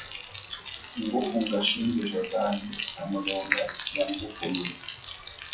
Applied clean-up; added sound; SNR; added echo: classical method WPE with log-MMSE.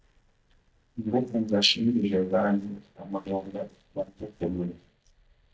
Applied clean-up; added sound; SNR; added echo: neural mask model DeepFilterNet 3.